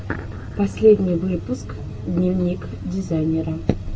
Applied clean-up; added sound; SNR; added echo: none; none; none; reverberation time 1.0 s.